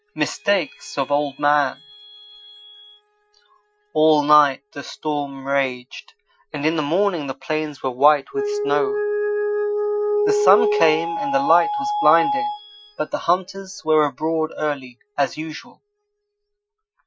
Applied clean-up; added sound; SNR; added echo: classical method Wiener filter.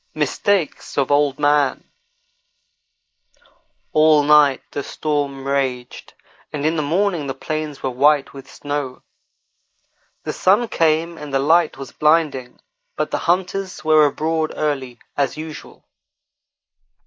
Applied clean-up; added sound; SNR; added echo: neural mask model Resemble Enhance denoiser.